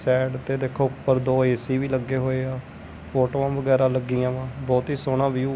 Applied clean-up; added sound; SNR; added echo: none; none; none; none.